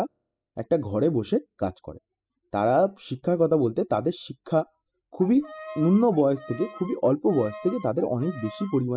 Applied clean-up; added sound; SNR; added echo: classical method spectral subtraction.